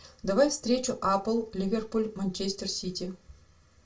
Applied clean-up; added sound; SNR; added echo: none; none; none; reverberation time 0.2 s.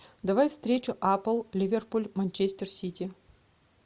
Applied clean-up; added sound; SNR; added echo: none; none; none; none.